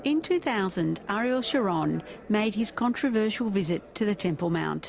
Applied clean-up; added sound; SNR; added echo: none; none; none; none.